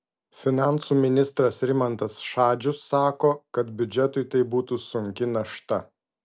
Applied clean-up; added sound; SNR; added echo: none; none; none; none.